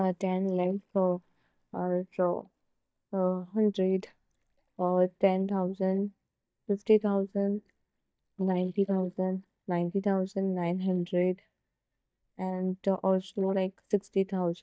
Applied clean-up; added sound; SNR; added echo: neural mask model DeepFilterNet 3.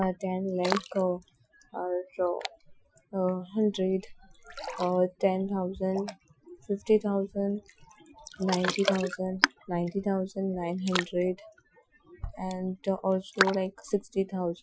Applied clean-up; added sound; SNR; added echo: classical method Wiener filter.